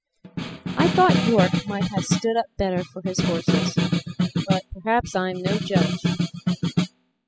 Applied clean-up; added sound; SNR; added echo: classical method spectral subtraction.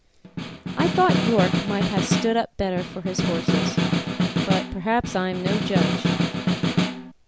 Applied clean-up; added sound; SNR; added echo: none; Snare drum; -3 dB; none.